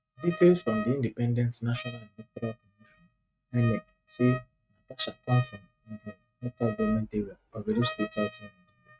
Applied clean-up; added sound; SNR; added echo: neural mask model RNNoise.